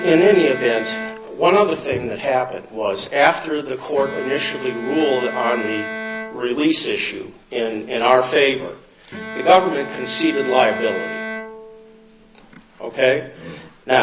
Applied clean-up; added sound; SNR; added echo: none; Bowed string instrument; 13 dB; none.